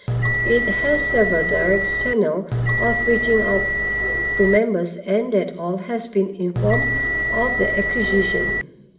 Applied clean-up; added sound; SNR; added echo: none; Bell; -1 dB; reverberation time 1.4 s.